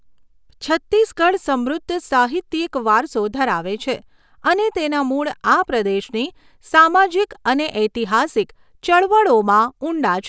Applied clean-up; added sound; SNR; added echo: none; none; none; none.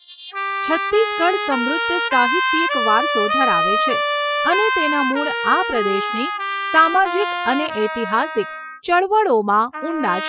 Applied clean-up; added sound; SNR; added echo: classical method Wiener filter.